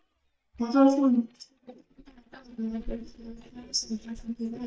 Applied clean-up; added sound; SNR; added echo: neural mask model DeepFilterNet 3.